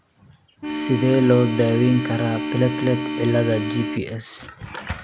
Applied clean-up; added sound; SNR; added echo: none; Organ; 4 dB; none.